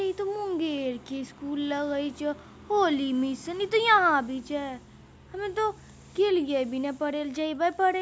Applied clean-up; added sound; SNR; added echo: none; none; none; none.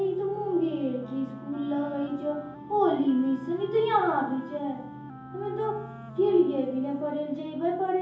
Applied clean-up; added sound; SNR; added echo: none; Wind instrument, woodwind instrument; 18 dB; reverberation time 0.7 s.